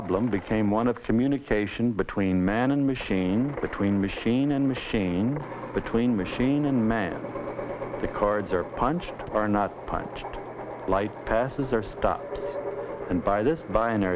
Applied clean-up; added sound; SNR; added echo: none; none; none; none.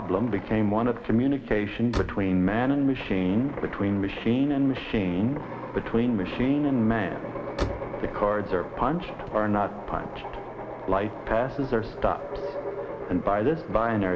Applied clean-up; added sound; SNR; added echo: none; Slam; 10 dB; reverberation time 2.9 s.